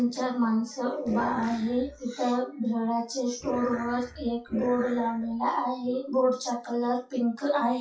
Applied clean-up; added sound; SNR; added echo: classical method WPE with log-MMSE.